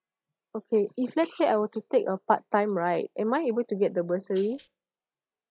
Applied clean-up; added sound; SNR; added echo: classical method log-MMSE.